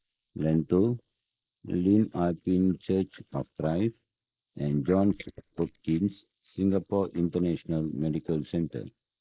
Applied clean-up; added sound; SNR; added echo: neural mask model Resemble Enhance denoiser.